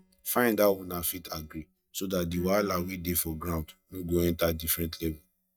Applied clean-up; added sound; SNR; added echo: neural mask model DeepFilterNet 3.